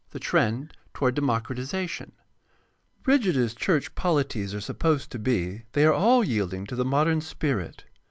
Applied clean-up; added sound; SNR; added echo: none; none; none; none.